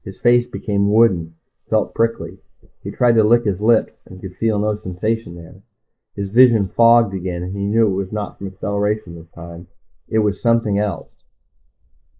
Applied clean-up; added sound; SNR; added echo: neural mask model Resemble Enhance denoiser.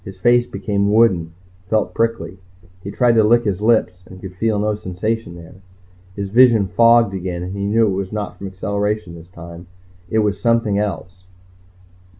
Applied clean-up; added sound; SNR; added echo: none; none; none; none.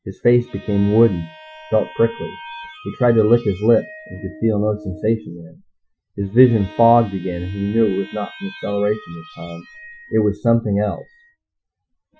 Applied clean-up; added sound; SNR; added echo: classical method Wiener filter.